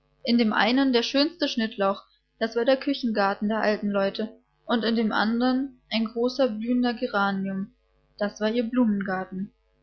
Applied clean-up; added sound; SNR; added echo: none; none; none; none.